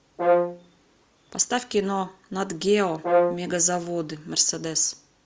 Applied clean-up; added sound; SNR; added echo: none; Brass instrument; -1 dB; none.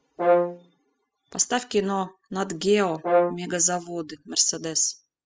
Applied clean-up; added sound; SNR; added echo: classical method spectral subtraction.